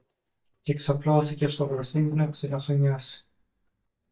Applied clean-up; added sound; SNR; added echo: neural mask model DeepFilterNet 3.